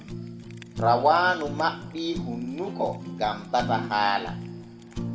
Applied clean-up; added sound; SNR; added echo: none; Fire; 8 dB; reverberation time 1.3 s.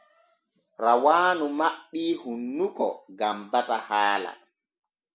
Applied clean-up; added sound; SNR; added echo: none; none; none; none.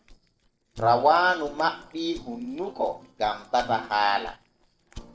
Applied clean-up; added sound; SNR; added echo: neural separator model SepFormer DNS4.